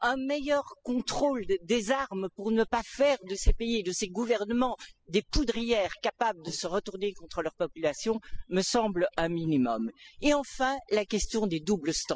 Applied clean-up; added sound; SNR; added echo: classical method spectral subtraction.